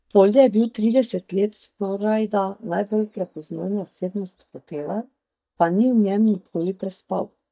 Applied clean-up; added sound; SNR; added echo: neural mask model DeepFilterNet 3.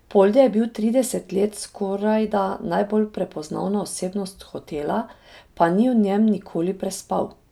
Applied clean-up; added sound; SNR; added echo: none; none; none; none.